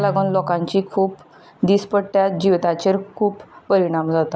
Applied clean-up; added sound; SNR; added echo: none; Guitar; 18 dB; none.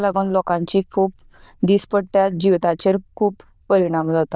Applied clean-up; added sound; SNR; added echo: neural diffusion model UNIVERSE++.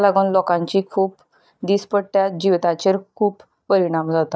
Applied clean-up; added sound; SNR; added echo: neural mask model DeepFilterNet 3.